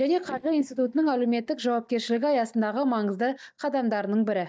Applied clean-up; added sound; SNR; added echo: neural mask model DeepFilterNet 3.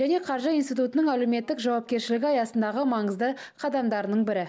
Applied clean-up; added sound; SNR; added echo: none; none; none; none.